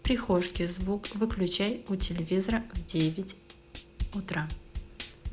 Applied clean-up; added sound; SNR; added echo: none; Drum / Drum kit; 8 dB; none.